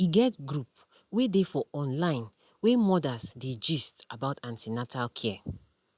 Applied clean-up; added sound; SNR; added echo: none; none; none; none.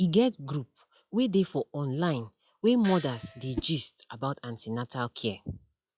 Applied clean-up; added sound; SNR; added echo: classical method log-MMSE.